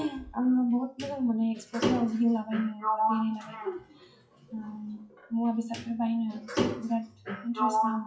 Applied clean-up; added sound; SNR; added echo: classical method WPE with log-MMSE.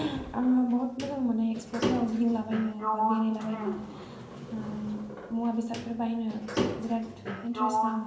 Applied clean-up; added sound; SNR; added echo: none; Sliding door; 4 dB; reverberation time 0.8 s.